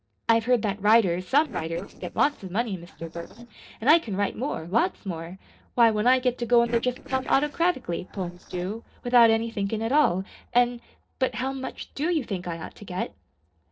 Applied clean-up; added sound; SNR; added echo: neural separator model SepFormer DNS4.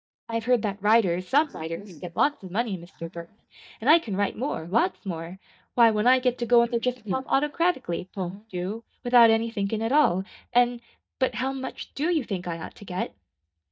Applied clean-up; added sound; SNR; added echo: neural mask model DeepFilterNet 3.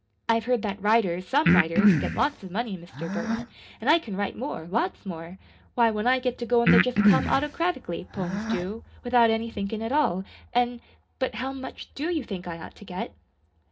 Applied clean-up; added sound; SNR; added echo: none; Breathing; -1 dB; reverberation time 0.3 s.